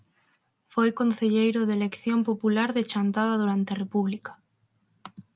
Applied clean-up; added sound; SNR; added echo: none; none; none; none.